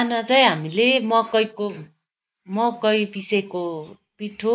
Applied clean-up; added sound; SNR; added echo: neural mask model Resemble Enhance denoiser.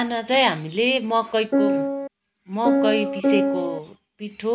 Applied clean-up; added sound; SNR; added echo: none; Piano; -3 dB; none.